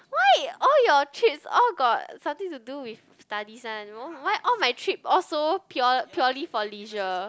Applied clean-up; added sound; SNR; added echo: none; none; none; none.